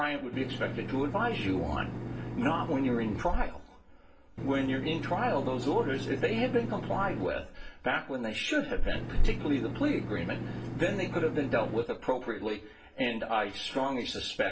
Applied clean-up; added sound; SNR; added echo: none; Engine; 6 dB; reverberation time 0.3 s.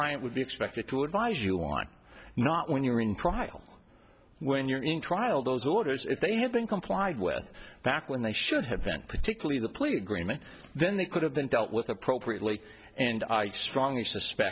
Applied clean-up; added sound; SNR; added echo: none; none; none; none.